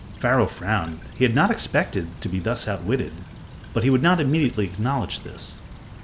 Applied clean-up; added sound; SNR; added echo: none; Stream / Trickle, dribble; 16 dB; none.